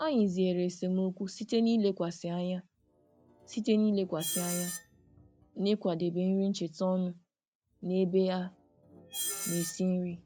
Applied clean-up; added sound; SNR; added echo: none; Screech; 14 dB; none.